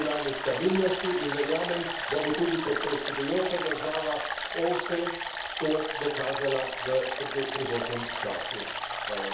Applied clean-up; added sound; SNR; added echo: none; Stream; 3 dB; reverberation time 0.7 s.